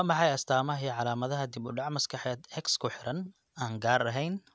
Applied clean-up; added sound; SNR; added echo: none; none; none; none.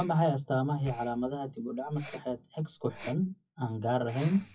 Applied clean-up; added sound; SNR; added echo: classical method WPE with log-MMSE.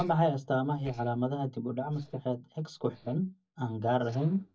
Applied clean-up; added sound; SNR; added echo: neural mask model DeepFilterNet 3.